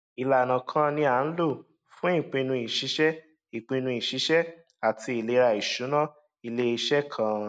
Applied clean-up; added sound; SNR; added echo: none; none; none; none.